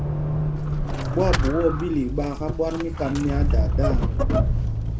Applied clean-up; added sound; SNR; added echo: none; Squeak / Accelerating, revving, vroom / Vehicle; -4 dB; none.